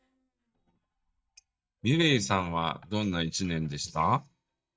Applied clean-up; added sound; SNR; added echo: neural mask model DeepFilterNet 3.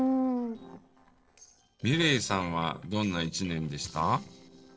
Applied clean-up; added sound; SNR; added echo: neural separator model SepFormer DNS4.